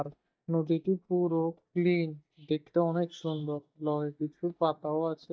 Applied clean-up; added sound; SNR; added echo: neural mask model DeepFilterNet 3.